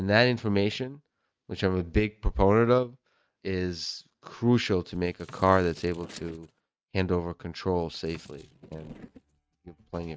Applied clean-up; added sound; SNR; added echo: neural mask model RNNoise.